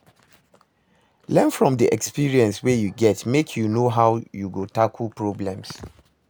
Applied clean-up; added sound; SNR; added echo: none; none; none; none.